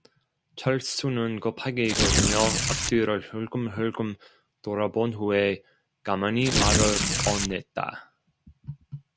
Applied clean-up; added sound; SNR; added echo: none; Tearing; -4 dB; none.